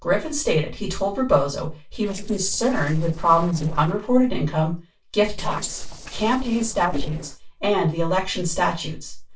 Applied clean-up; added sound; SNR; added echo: neural separator model SepFormer DNS4.